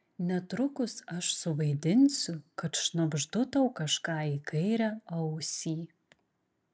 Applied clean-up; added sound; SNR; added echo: none; none; none; none.